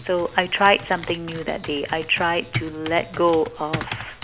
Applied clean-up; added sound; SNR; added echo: none; Computer keyboard; 12 dB; none.